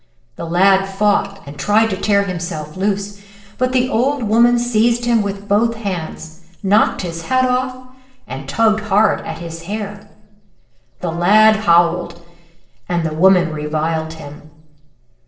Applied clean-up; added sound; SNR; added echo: neural separator model SepFormer DNS4.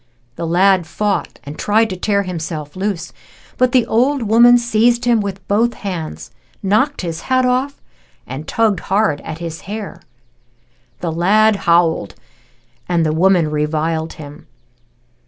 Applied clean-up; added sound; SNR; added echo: none; none; none; none.